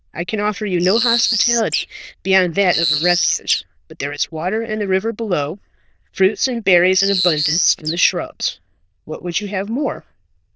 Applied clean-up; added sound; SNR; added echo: neural diffusion model UNIVERSE++.